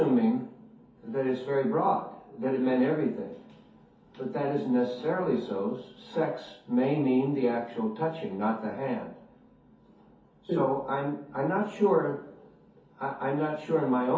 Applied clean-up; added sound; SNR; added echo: none; none; none; reverberation time 0.5 s.